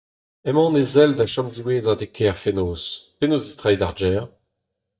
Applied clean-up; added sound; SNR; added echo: neural mask model DeepFilterNet 3.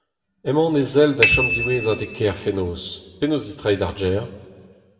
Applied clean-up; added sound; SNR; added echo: none; Bicycle bell; 4 dB; reverberation time 1.2 s.